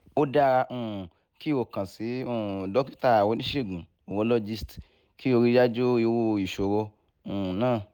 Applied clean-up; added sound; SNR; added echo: none; none; none; none.